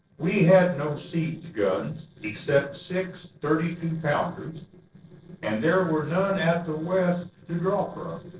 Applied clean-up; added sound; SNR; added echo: neural separator model SepFormer DNS4.